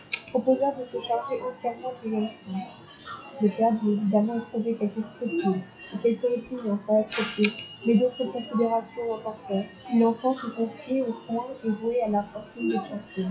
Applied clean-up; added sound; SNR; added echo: classical method log-MMSE.